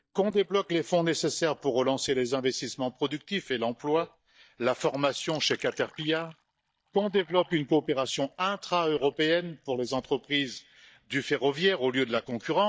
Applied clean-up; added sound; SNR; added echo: neural mask model DeepFilterNet 3.